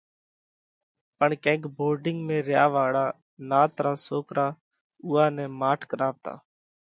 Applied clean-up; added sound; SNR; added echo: none; none; none; none.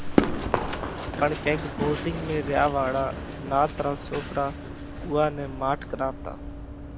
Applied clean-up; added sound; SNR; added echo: none; Run; 3 dB; none.